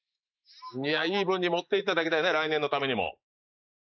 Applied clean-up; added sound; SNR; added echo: neural mask model Resemble Enhance denoiser.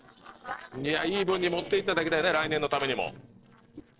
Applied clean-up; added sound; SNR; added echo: neural separator model SepFormer DNS4.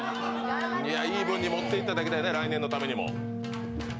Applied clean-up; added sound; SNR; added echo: none; Brass instrument; 4 dB; none.